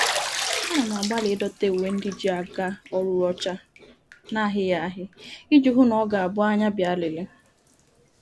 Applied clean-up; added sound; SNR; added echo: none; Bathtub (filling or washing); 10 dB; none.